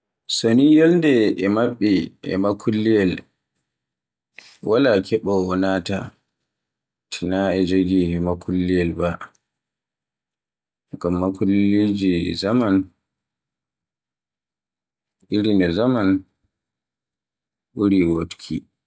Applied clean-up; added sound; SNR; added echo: none; none; none; none.